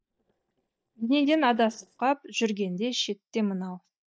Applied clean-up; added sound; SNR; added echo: neural mask model DeepFilterNet 3.